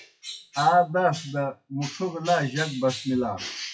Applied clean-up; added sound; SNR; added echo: classical method WPE with log-MMSE.